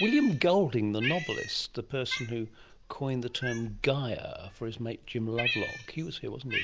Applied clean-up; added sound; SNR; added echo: none; Cat; 8 dB; none.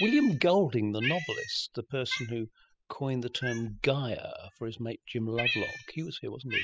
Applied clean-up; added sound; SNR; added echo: classical method spectral subtraction.